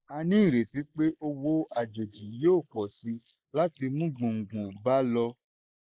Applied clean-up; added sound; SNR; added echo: neural mask model Resemble Enhance denoiser.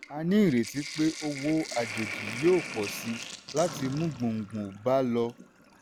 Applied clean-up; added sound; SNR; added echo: none; Sink (filling or washing); 11 dB; none.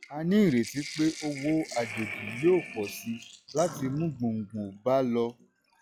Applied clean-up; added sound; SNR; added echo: classical method log-MMSE.